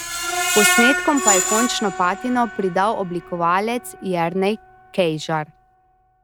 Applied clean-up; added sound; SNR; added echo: none; Screech; 3 dB; none.